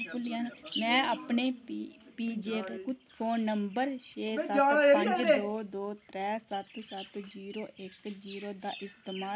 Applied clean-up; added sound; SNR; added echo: none; none; none; none.